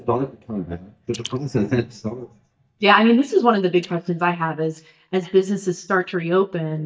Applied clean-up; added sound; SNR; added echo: neural mask model DeepFilterNet 3.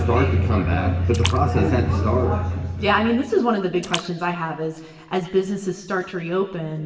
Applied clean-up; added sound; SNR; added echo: none; Splash, splatter; 16 dB; reverberation time 1.2 s.